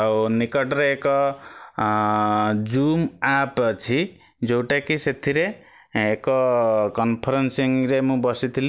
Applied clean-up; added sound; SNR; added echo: none; none; none; none.